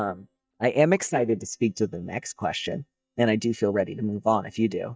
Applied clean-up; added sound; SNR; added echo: neural mask model DeepFilterNet 3.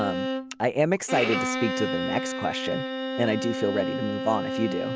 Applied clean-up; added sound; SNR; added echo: none; Bowed string instrument; 2 dB; none.